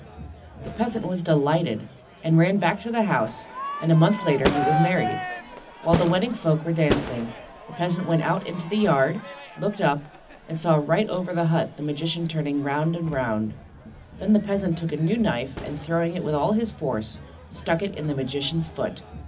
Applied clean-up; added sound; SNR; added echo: none; Crowd / Fireworks; 10 dB; reverberation time 0.4 s.